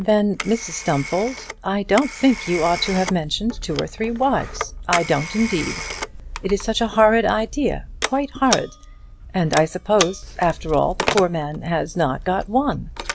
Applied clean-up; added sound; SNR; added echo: none; Telephone; 9 dB; none.